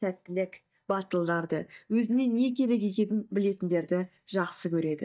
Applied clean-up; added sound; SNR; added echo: neural mask model DeepFilterNet 3.